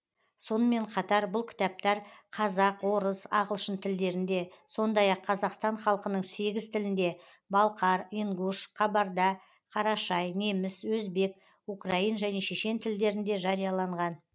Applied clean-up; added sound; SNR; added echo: none; none; none; none.